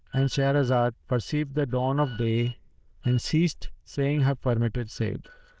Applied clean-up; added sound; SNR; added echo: neural diffusion model UNIVERSE++.